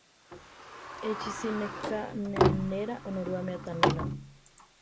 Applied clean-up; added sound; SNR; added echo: none; Sliding door; -3 dB; none.